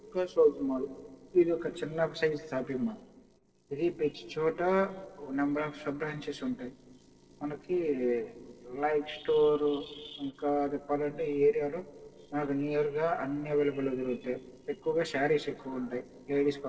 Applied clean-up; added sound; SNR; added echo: neural separator model SepFormer DNS4.